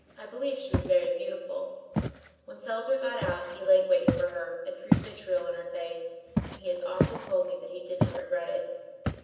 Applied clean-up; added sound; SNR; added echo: none; Walk, footsteps; 3 dB; reverberation time 1.0 s.